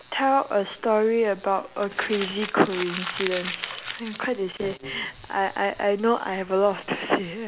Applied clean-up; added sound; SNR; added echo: none; Crumpling, crinkling; 10 dB; none.